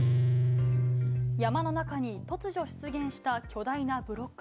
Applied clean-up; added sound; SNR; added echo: none; Guitar; -4 dB; none.